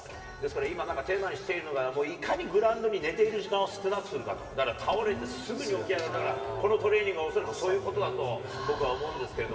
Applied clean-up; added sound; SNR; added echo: none; none; none; reverberation time 2.7 s.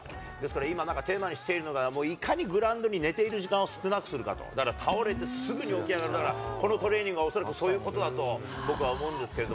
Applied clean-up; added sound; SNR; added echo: none; none; none; none.